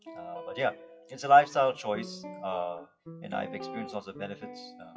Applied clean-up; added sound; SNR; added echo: classical method WPE with log-MMSE.